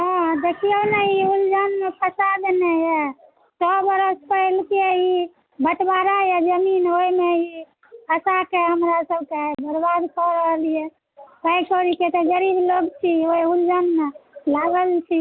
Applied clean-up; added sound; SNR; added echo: none; none; none; none.